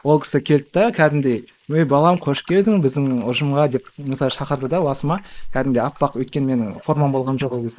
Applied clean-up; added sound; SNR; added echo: neural mask model Resemble Enhance denoiser.